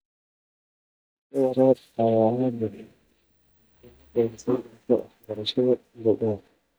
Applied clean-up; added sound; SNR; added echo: neural mask model DeepFilterNet 3.